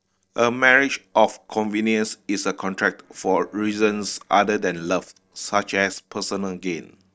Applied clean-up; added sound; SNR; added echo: neural separator model SepFormer DNS4.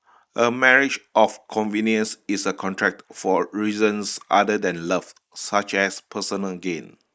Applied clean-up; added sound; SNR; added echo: neural mask model Resemble Enhance denoiser.